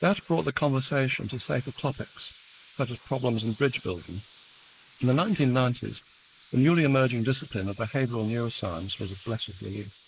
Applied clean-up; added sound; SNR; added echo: neural mask model Resemble Enhance denoiser.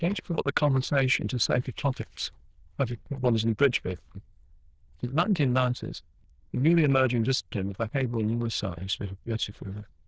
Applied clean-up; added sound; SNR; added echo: neural diffusion model UNIVERSE++.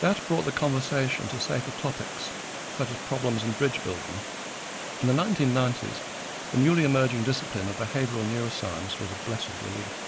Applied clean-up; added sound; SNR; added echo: none; Water; 8 dB; none.